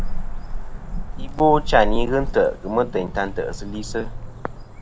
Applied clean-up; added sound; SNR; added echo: none; Cricket / Motor vehicle (road); 2 dB; none.